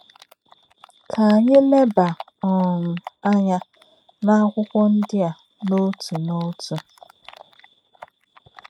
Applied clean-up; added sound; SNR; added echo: neural mask model RNNoise.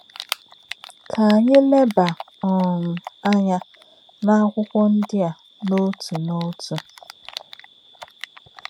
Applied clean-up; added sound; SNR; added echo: none; Typing; 18 dB; none.